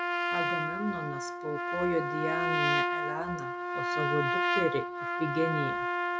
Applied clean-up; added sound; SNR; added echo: none; Trumpet; -4 dB; none.